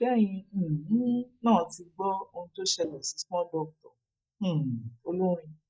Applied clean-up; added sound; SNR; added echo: neural mask model DeepFilterNet 3.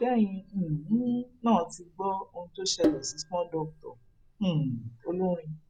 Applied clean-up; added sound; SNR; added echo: none; Sink (filling or washing); 10 dB; none.